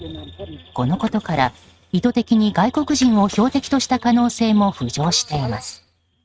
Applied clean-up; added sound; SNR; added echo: neural mask model RNNoise.